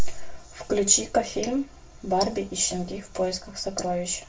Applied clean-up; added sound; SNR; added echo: none; none; none; reverberation time 0.2 s.